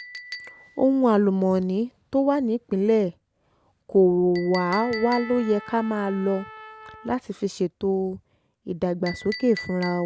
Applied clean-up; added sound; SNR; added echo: none; Chink, clink + Trumpet; 17 dB; none.